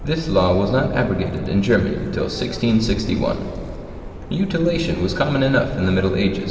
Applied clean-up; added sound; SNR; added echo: none; Subway, metro, underground; 13 dB; reverberation time 2.7 s.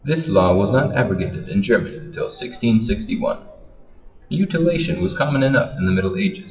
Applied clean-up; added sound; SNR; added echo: classical method WPE with log-MMSE.